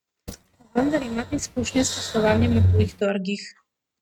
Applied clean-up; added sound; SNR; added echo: neural mask model RNNoise.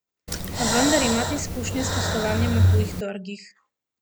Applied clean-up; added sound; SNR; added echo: none; Breathing; -5 dB; none.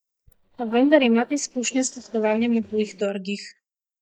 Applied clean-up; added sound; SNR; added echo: neural mask model DeepFilterNet 3.